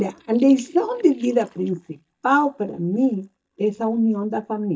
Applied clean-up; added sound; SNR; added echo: neural mask model DeepFilterNet 3.